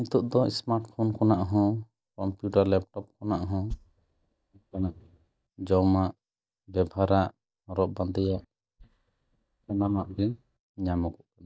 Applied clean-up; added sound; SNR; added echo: neural mask model DeepFilterNet 3.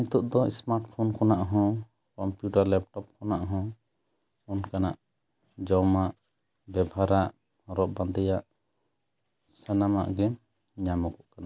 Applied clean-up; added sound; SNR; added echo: none; none; none; none.